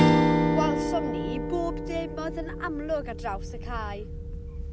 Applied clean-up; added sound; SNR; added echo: none; Strum; -5 dB; none.